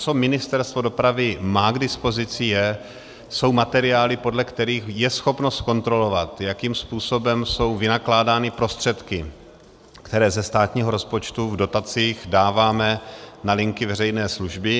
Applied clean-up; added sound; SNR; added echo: none; none; none; none.